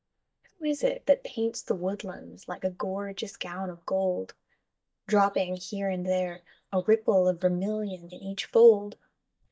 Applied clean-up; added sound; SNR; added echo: neural mask model DeepFilterNet 3.